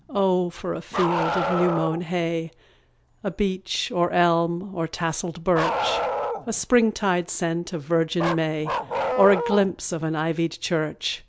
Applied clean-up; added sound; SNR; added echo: none; Bark; 7 dB; none.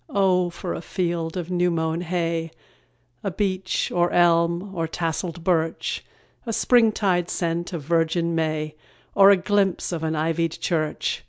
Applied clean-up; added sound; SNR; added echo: none; none; none; none.